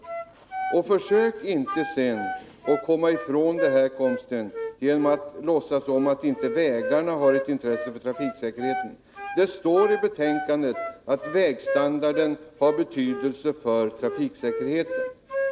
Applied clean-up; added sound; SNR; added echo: none; Wind instrument, woodwind instrument; 8 dB; none.